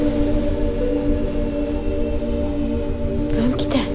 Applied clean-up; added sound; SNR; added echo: none; Fixed-wing aircraft, airplane; 16 dB; none.